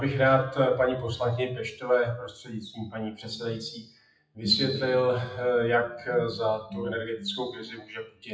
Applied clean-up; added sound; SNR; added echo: classical method WPE with log-MMSE.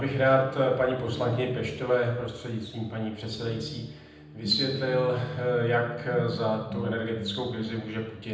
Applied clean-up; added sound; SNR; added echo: none; Guitar; 11 dB; reverberation time 0.8 s.